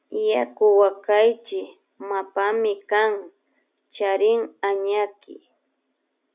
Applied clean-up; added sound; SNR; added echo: none; none; none; none.